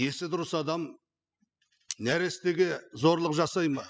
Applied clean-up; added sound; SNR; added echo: classical method spectral subtraction.